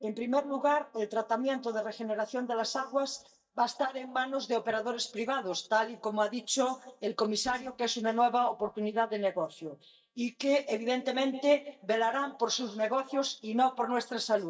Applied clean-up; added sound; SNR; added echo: neural mask model DeepFilterNet 3.